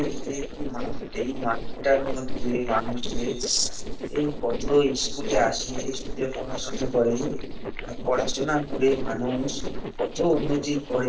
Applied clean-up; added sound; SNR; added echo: neural separator model SepFormer DNS4.